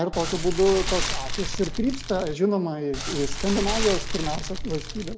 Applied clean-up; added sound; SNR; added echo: none; Fire; 2 dB; none.